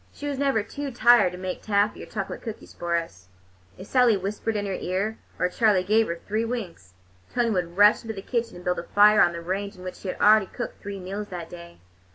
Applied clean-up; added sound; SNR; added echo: none; none; none; none.